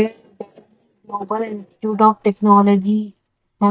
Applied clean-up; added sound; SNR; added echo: neural mask model DeepFilterNet 3.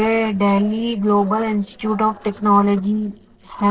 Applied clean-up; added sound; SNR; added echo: neural separator model SepFormer DNS4.